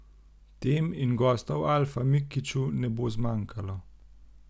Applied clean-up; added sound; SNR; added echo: none; none; none; none.